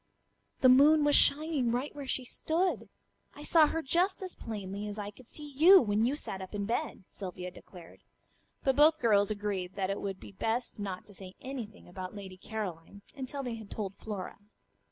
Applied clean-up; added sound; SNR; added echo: none; none; none; none.